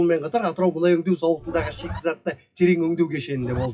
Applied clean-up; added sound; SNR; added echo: classical method WPE with log-MMSE.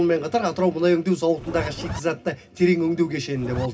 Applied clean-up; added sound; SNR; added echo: none; Zipper (clothing); 9 dB; reverberation time 0.4 s.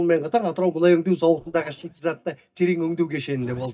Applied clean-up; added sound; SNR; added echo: neural mask model DeepFilterNet 3.